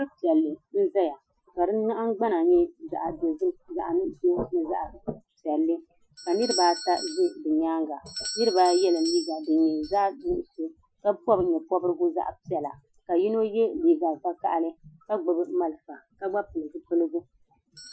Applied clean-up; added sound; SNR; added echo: classical method Wiener filter.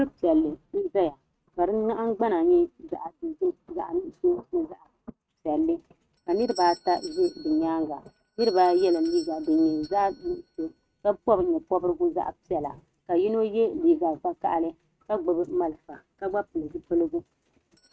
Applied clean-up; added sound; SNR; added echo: neural mask model RNNoise.